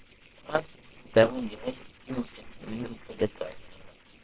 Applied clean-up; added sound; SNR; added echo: neural separator model SepFormer WHAMR!.